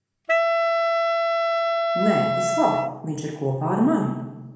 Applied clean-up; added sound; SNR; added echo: none; Wind instrument, woodwind instrument; -3 dB; reverberation time 1.0 s.